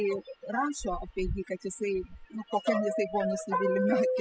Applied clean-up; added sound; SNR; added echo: classical method spectral subtraction.